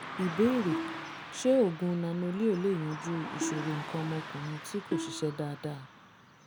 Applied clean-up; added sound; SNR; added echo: none; Car passing by / Traffic noise, roadway noise + Plucked string instrument; 8 dB; none.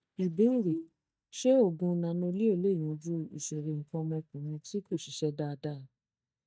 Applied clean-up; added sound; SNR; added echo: neural mask model DeepFilterNet 3.